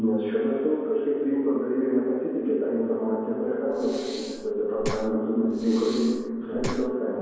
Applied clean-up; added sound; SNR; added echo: none; Breathing; 11 dB; reverberation time 2.2 s.